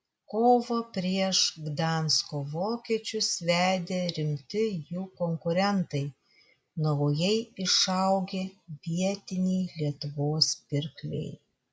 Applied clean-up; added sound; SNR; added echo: none; none; none; none.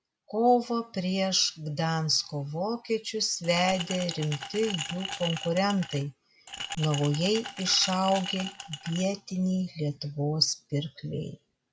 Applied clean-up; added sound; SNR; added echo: none; Glass; 9 dB; none.